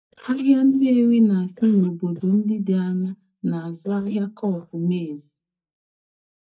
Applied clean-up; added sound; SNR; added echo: neural mask model DeepFilterNet 3.